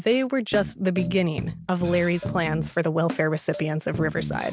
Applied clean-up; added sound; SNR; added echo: none; none; none; none.